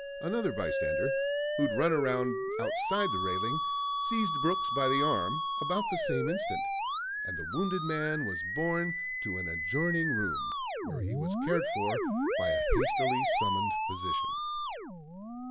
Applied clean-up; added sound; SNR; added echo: none; Musical instrument; -2 dB; none.